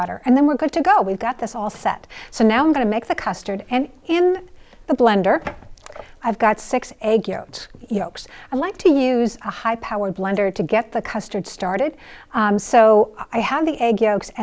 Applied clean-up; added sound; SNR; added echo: none; none; none; none.